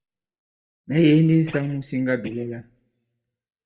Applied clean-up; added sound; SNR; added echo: neural mask model DeepFilterNet 3.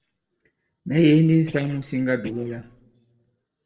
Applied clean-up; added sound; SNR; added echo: neural separator model SepFormer DNS4.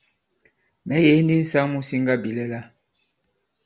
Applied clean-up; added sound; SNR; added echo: none; none; none; none.